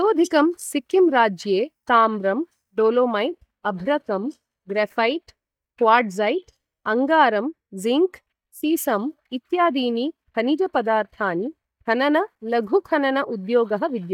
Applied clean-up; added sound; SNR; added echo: neural mask model DeepFilterNet 3.